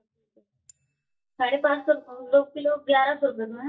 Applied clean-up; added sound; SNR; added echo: neural mask model DeepFilterNet 3.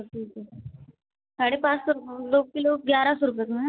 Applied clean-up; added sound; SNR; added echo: none; none; none; none.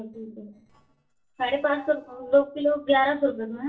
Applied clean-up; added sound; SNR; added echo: neural separator model SepFormer DNS4.